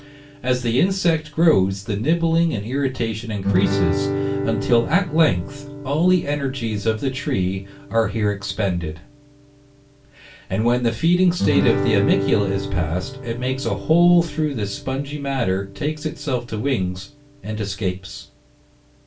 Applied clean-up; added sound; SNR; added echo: none; Guitar; 8 dB; reverberation time 0.2 s.